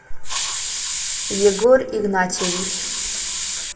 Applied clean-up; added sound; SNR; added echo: none; Hiss; 4 dB; reverberation time 1.1 s.